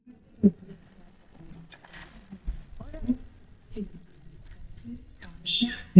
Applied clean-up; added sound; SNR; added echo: neural mask model DeepFilterNet 3.